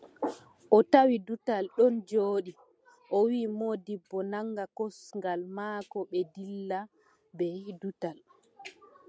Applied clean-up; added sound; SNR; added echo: none; none; none; none.